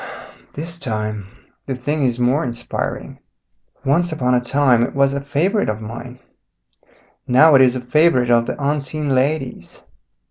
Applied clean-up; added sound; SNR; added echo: none; none; none; none.